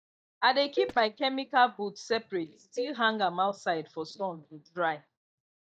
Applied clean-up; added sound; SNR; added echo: neural mask model DeepFilterNet 3.